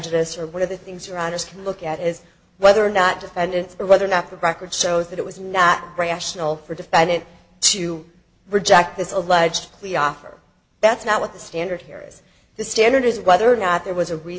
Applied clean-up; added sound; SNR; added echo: none; none; none; none.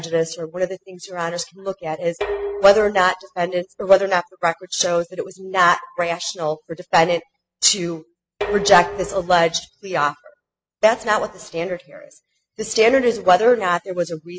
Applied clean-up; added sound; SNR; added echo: classical method spectral subtraction.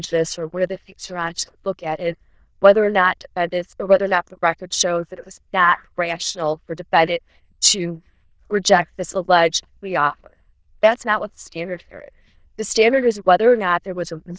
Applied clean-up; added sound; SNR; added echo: neural diffusion model UNIVERSE++.